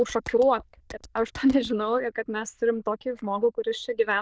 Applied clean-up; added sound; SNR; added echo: neural diffusion model UNIVERSE++.